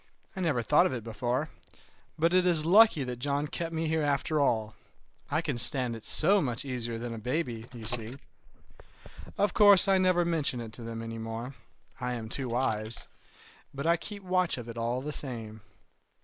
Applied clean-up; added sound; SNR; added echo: neural mask model Resemble Enhance denoiser.